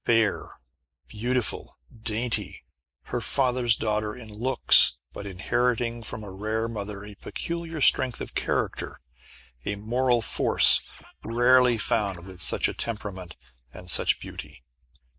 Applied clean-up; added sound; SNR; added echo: neural mask model DeepFilterNet 3.